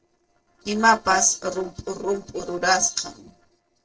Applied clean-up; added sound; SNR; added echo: neural separator model SepFormer DNS4.